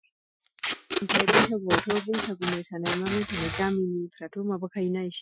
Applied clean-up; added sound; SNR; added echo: classical method Wiener filter.